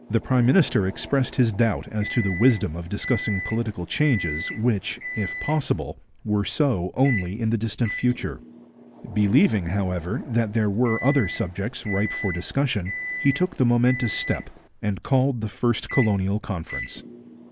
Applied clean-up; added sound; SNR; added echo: none; Microwave oven; 12 dB; none.